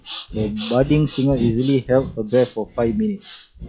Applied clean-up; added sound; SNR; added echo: classical method log-MMSE.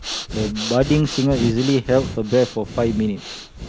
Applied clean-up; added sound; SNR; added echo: none; Breathing; 9 dB; none.